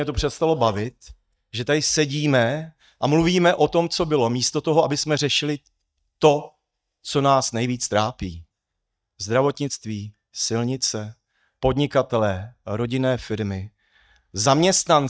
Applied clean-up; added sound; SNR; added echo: neural mask model DeepFilterNet 3.